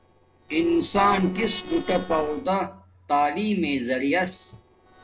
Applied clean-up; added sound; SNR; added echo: neural separator model SepFormer DNS4.